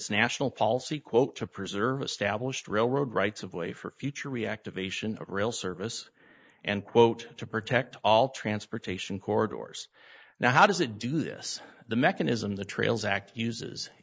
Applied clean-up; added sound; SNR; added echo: neural mask model Resemble Enhance denoiser.